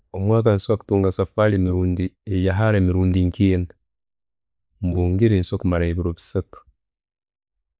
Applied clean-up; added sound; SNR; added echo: neural mask model Resemble Enhance denoiser.